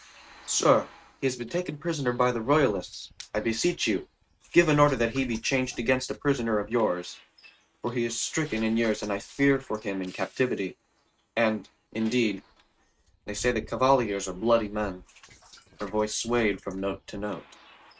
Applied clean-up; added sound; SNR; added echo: neural mask model RNNoise.